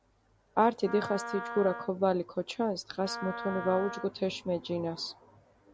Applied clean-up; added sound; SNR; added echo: none; Wind instrument, woodwind instrument; 10 dB; none.